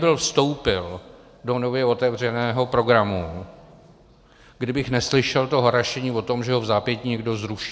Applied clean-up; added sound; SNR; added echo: none; none; none; none.